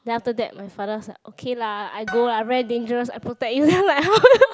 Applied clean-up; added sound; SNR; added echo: none; Harp; 19 dB; none.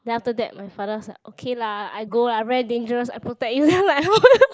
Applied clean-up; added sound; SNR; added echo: neural mask model Resemble Enhance denoiser.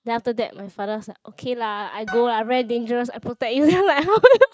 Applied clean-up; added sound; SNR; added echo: neural mask model RNNoise.